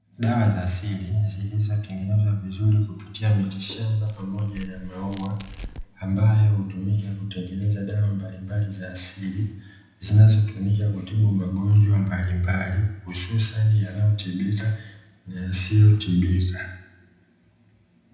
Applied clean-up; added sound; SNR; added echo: none; Tearing; 17 dB; reverberation time 0.8 s.